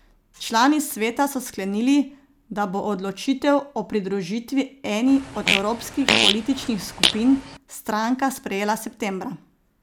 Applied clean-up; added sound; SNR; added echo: none; Fart; 0 dB; none.